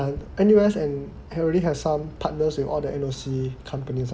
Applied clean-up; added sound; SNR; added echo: none; Fireworks; 18 dB; none.